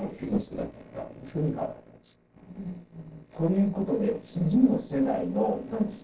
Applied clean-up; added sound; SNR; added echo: neural separator model SepFormer DNS4.